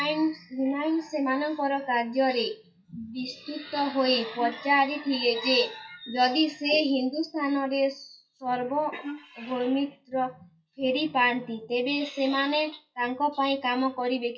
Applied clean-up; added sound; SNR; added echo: classical method WPE with log-MMSE.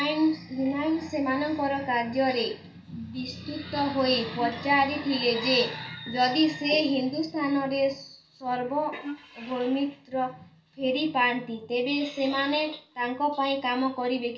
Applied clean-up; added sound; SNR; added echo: none; Wind instrument, woodwind instrument; 13 dB; reverberation time 0.4 s.